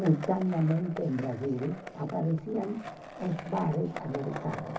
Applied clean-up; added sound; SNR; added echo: none; Skateboard; 12 dB; reverberation time 0.4 s.